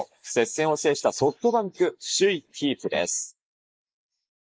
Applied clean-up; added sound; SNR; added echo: neural mask model Resemble Enhance denoiser.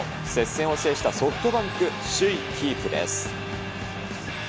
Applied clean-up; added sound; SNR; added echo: none; Bowed string instrument; 14 dB; none.